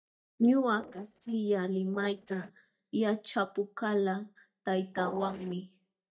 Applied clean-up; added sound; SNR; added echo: neural mask model DeepFilterNet 3.